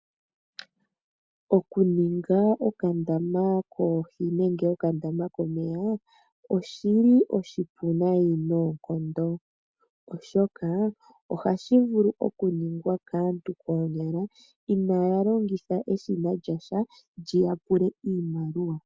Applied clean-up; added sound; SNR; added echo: none; none; none; none.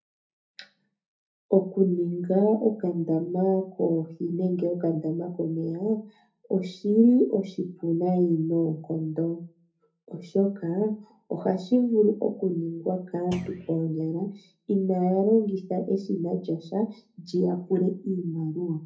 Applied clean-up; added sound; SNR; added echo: none; Thump, thud; 14 dB; reverberation time 0.3 s.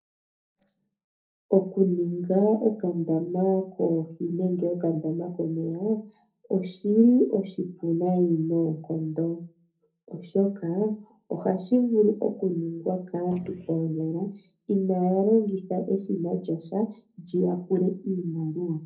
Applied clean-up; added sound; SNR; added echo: neural separator model SepFormer DNS4.